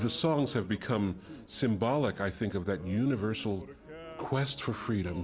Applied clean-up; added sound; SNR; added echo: none; none; none; none.